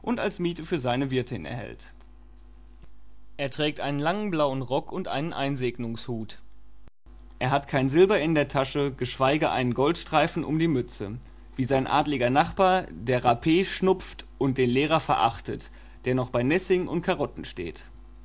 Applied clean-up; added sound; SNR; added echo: none; none; none; none.